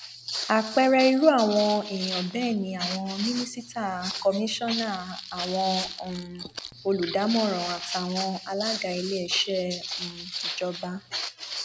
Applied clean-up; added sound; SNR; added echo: none; Walk, footsteps; 8 dB; none.